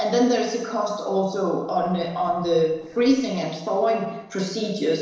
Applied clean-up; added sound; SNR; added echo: neural separator model SepFormer DNS4.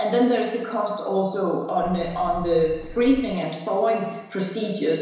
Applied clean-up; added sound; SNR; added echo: none; Bird; 15 dB; reverberation time 1.0 s.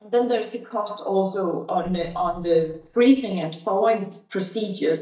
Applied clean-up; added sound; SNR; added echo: neural mask model DeepFilterNet 3.